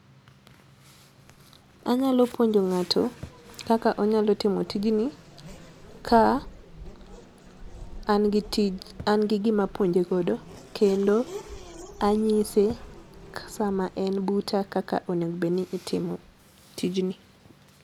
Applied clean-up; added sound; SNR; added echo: none; Thump, thud + Race car, auto racing / Accelerating, revving, vroom; 19 dB; none.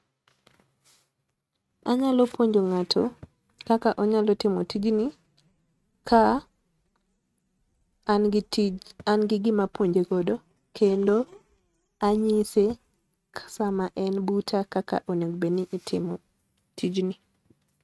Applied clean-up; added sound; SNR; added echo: neural mask model RNNoise.